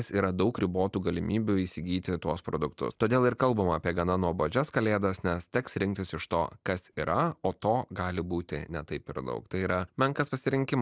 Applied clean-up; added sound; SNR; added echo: none; none; none; none.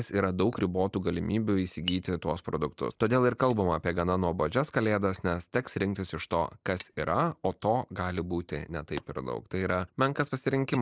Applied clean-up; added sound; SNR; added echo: neural mask model Resemble Enhance denoiser.